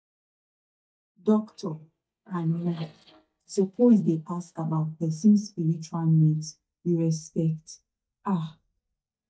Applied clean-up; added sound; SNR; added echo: neural mask model DeepFilterNet 3.